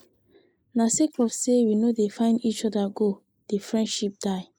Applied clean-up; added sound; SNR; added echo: neural mask model Resemble Enhance denoiser.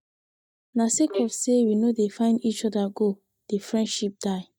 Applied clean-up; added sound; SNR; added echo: neural mask model DeepFilterNet 3.